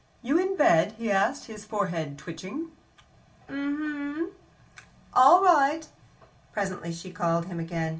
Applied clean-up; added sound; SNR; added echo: none; none; none; reverberation time 0.2 s.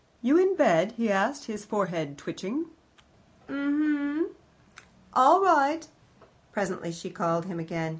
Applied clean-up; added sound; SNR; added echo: none; none; none; none.